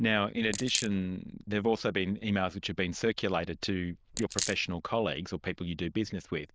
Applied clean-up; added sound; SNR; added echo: neural diffusion model UNIVERSE++.